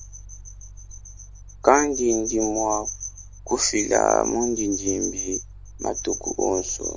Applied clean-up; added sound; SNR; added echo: none; Mechanical fan; 17 dB; none.